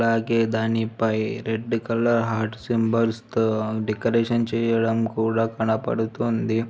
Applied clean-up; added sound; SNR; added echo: none; none; none; none.